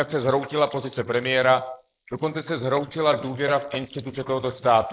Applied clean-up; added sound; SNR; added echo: neural mask model Resemble Enhance denoiser.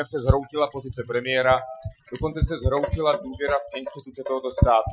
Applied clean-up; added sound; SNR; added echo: classical method Wiener filter.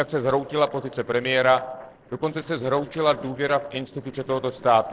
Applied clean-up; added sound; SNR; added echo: neural separator model SepFormer DNS4.